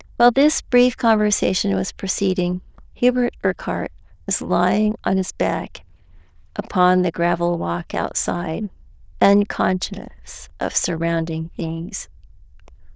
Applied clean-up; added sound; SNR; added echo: neural diffusion model UNIVERSE++.